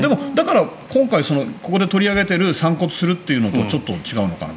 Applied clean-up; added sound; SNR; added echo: none; none; none; none.